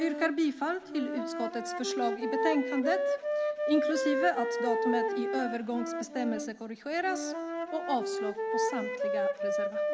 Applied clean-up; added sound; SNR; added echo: none; Wind instrument, woodwind instrument; 0 dB; none.